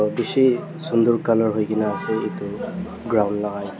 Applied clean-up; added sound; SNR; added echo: none; none; none; none.